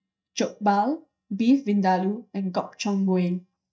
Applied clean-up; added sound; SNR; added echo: neural mask model DeepFilterNet 3.